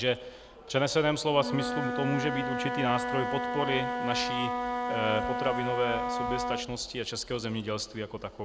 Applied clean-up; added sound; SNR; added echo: none; Wind instrument, woodwind instrument; 2 dB; none.